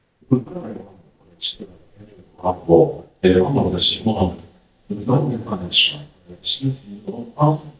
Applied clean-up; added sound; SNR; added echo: neural mask model DeepFilterNet 3.